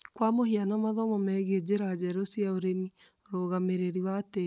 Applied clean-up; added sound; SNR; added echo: none; none; none; none.